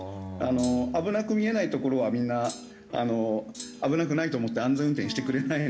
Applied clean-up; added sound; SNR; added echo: none; Thump, thud; 18 dB; none.